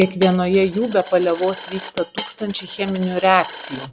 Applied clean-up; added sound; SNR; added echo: none; Coin (dropping); 12 dB; none.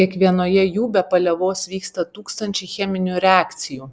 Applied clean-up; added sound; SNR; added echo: none; none; none; none.